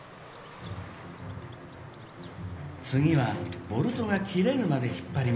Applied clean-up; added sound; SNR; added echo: none; Bird; 19 dB; reverberation time 0.8 s.